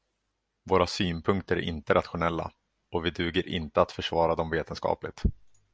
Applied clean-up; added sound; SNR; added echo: none; none; none; none.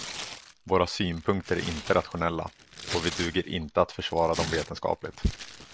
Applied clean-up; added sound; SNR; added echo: none; Tearing; 11 dB; none.